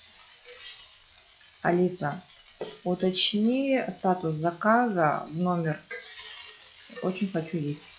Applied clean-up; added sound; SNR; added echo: classical method log-MMSE.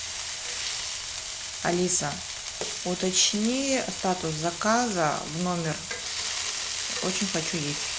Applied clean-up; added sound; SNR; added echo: none; Frying (food); 4 dB; none.